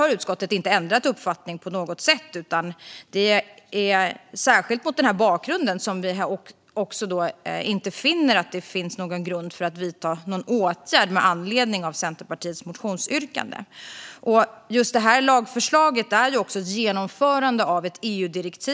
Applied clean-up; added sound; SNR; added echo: none; none; none; none.